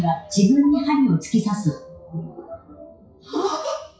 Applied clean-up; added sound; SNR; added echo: classical method WPE with log-MMSE.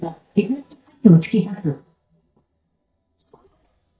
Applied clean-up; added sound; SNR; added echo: neural mask model DeepFilterNet 3.